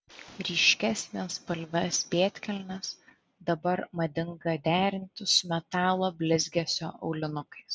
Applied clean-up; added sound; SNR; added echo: none; none; none; none.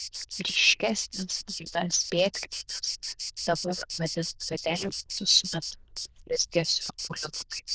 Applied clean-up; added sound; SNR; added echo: neural diffusion model UNIVERSE++.